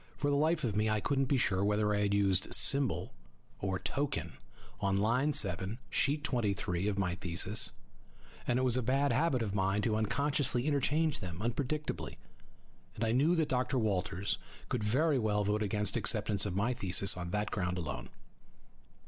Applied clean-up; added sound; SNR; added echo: none; none; none; none.